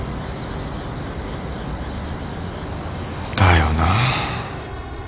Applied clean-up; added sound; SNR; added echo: none; none; none; none.